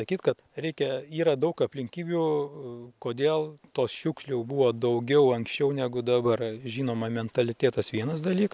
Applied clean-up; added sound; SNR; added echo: none; none; none; none.